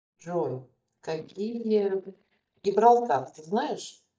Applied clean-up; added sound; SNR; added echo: neural mask model DeepFilterNet 3.